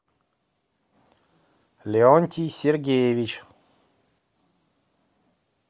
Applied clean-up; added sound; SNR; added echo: none; none; none; none.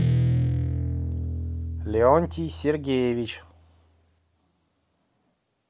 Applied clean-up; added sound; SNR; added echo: none; Guitar; 0 dB; none.